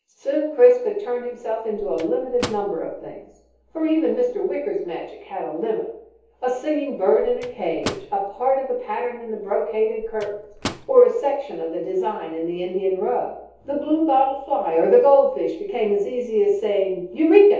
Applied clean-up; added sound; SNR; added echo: none; Microwave oven; 17 dB; reverberation time 0.7 s.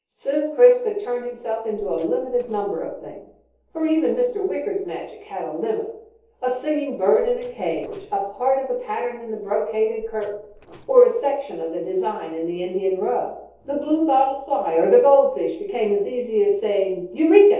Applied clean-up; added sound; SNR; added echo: neural separator model SepFormer DNS4.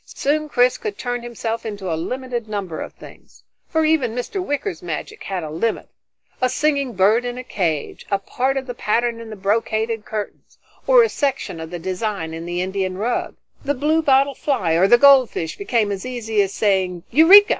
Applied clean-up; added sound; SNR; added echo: none; none; none; none.